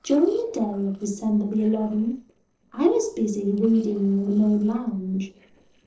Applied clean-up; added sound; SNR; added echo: neural separator model SepFormer DNS4.